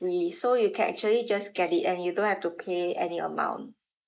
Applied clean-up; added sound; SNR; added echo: neural mask model Resemble Enhance denoiser.